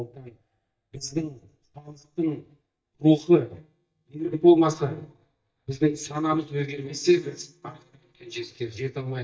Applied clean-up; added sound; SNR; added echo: neural mask model DeepFilterNet 3.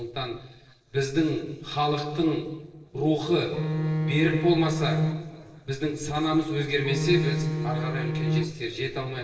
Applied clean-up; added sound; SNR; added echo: neural separator model SepFormer DNS4.